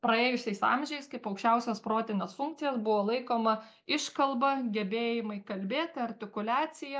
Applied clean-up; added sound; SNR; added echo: none; none; none; none.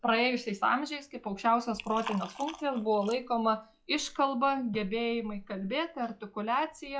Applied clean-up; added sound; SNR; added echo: classical method log-MMSE.